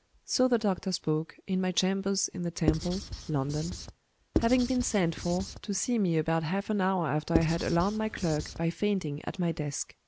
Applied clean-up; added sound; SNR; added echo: none; Writing; 6 dB; none.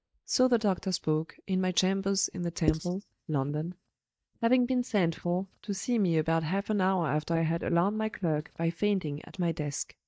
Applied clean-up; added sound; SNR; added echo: neural mask model DeepFilterNet 3.